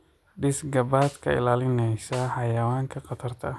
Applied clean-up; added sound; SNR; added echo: none; Snare drum; 18 dB; none.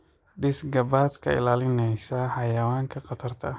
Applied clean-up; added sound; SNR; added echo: neural mask model Resemble Enhance denoiser.